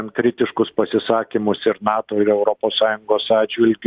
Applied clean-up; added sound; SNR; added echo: none; none; none; none.